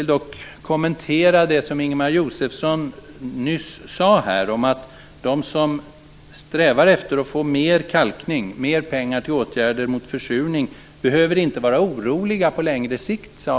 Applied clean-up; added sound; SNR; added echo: none; none; none; none.